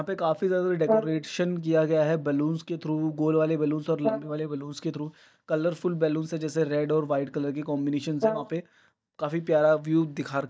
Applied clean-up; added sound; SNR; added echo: neural mask model DeepFilterNet 3.